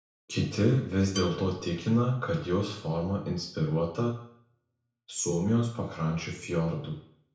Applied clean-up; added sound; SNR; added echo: none; Dishes, pots, and pans / Glass / Bell; 15 dB; reverberation time 0.6 s.